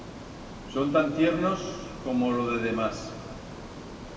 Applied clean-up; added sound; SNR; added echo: none; Ocean; 12 dB; reverberation time 1.8 s.